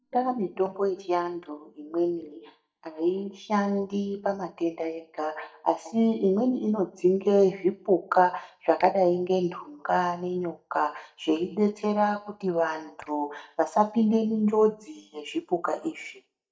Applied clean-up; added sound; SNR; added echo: neural mask model DeepFilterNet 3.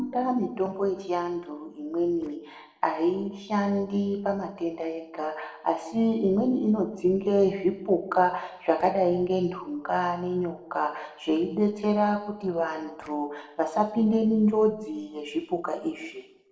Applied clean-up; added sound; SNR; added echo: neural separator model SepFormer DNS4.